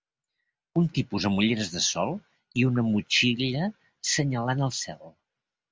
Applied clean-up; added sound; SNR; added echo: none; none; none; none.